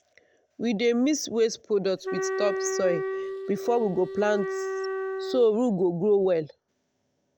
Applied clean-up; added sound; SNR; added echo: none; Wind instrument, woodwind instrument; 5 dB; none.